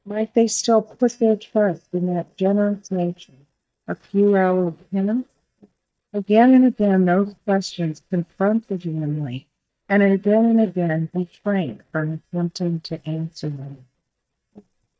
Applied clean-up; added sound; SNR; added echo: neural mask model DeepFilterNet 3.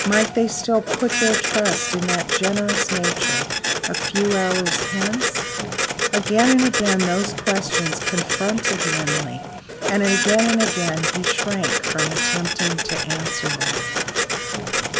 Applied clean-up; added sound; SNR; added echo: none; Printer; 0 dB; none.